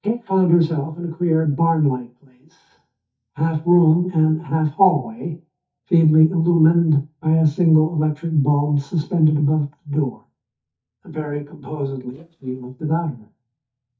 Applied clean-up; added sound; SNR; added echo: neural mask model DeepFilterNet 3.